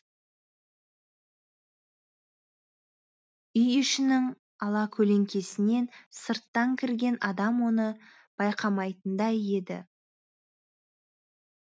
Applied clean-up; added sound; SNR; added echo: none; none; none; none.